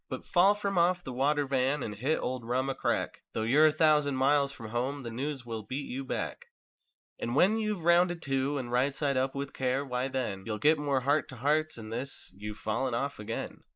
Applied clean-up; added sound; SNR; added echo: neural mask model Resemble Enhance denoiser.